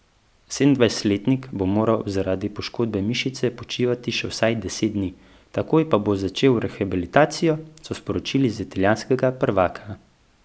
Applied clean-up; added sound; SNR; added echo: none; none; none; none.